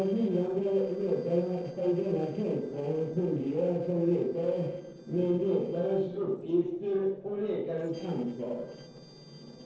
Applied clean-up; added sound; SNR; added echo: neural separator model SepFormer DNS4.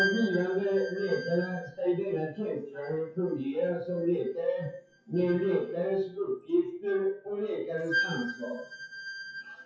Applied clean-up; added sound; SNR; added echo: classical method WPE with log-MMSE.